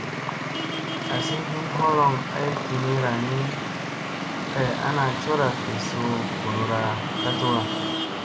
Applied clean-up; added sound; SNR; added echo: none; Traffic noise, roadway noise; 2 dB; none.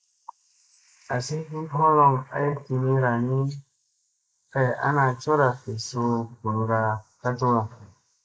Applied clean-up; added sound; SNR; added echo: neural mask model Resemble Enhance denoiser.